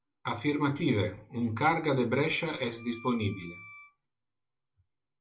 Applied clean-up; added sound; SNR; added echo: none; Wind instrument, woodwind instrument; 19 dB; reverberation time 0.2 s.